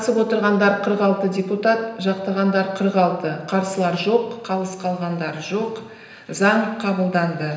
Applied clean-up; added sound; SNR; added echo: none; none; none; reverberation time 0.9 s.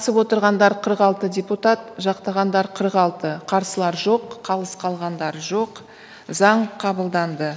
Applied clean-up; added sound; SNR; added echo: none; none; none; none.